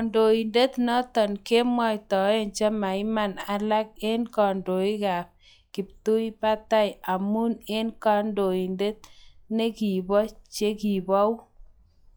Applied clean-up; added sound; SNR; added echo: classical method log-MMSE.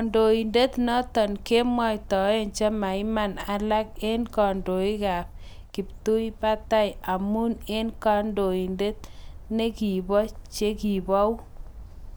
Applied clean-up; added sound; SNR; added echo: none; Bird; 15 dB; none.